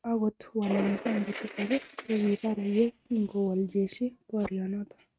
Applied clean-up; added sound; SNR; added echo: neural mask model RNNoise.